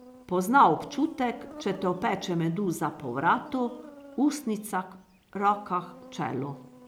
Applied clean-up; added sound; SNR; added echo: none; Insect; 19 dB; none.